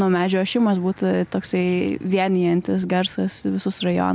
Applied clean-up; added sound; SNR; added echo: none; none; none; none.